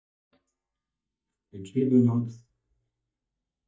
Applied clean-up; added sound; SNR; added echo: neural mask model DeepFilterNet 3.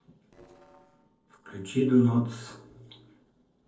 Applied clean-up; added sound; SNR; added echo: neural separator model SepFormer DNS4.